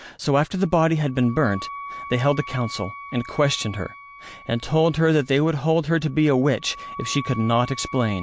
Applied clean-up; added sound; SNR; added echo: none; Wind instrument, woodwind instrument; 16 dB; none.